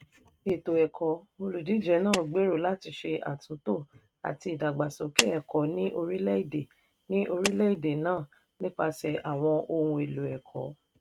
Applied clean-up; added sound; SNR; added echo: neural mask model RNNoise.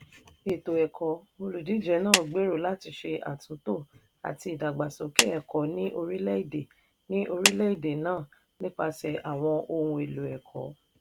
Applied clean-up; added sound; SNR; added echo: none; Clapping; 0 dB; none.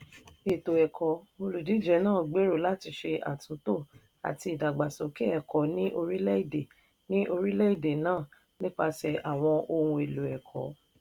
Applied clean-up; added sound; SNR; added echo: none; none; none; none.